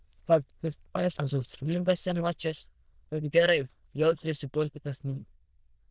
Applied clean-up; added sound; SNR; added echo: neural diffusion model UNIVERSE++.